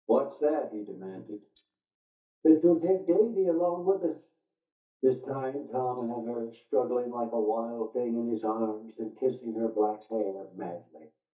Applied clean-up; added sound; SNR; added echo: neural mask model DeepFilterNet 3.